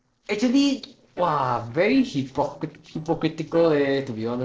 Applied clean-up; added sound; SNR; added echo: neural separator model SepFormer DNS4.